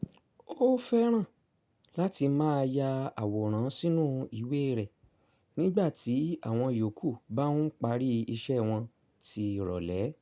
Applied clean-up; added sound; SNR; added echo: none; none; none; none.